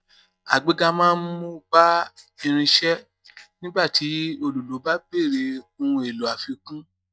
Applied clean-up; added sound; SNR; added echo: neural mask model DeepFilterNet 3.